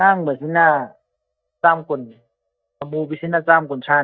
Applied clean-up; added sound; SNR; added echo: neural mask model DeepFilterNet 3.